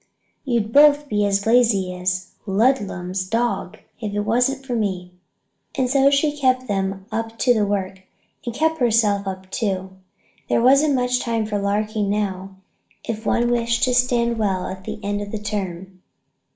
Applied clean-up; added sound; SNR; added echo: none; Water / Splash, splatter; 10 dB; reverberation time 0.4 s.